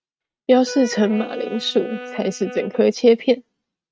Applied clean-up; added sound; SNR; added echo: neural mask model RNNoise.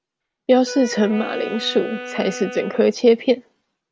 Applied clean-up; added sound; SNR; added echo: none; Wind instrument, woodwind instrument; 14 dB; none.